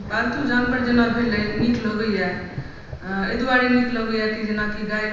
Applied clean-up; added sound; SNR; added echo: none; Thunder / Rain; 11 dB; reverberation time 1.1 s.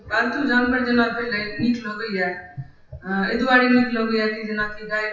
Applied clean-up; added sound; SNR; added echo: classical method WPE with log-MMSE.